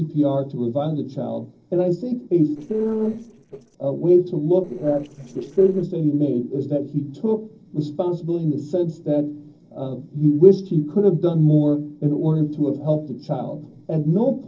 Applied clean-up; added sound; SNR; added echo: neural separator model SepFormer DNS4.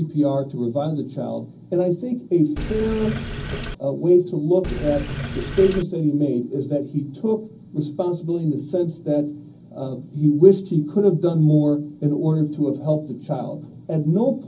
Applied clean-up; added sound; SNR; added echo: none; Sink (filling or washing); 6 dB; reverberation time 0.4 s.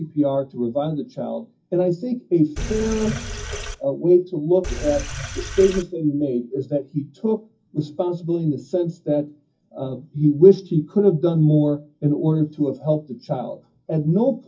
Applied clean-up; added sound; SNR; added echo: classical method WPE with log-MMSE.